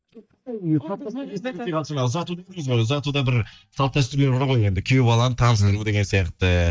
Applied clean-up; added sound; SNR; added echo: neural mask model DeepFilterNet 3.